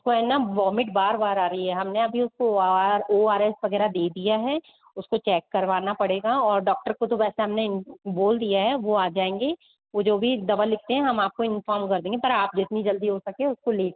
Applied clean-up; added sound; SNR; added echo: none; none; none; none.